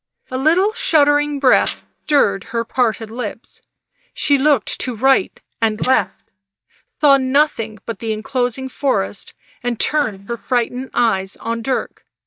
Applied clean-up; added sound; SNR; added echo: neural mask model DeepFilterNet 3.